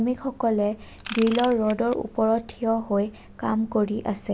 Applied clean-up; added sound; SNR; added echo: none; Ratchet, pawl / Tools; 13 dB; none.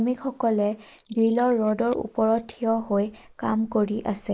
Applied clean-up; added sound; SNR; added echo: neural mask model Resemble Enhance denoiser.